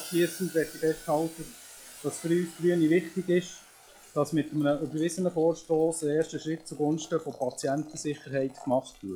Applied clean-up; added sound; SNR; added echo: classical method log-MMSE.